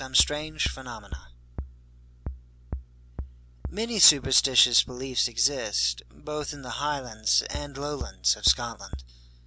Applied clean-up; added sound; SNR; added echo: none; Bass drum; 9 dB; none.